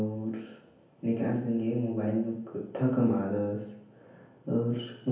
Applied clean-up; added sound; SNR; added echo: none; none; none; reverberation time 0.7 s.